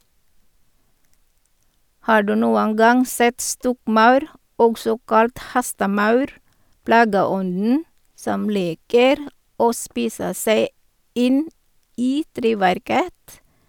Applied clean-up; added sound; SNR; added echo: none; none; none; none.